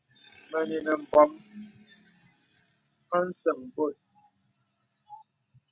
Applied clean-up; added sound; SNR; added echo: none; none; none; none.